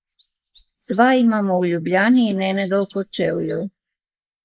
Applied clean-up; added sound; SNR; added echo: neural mask model Resemble Enhance denoiser.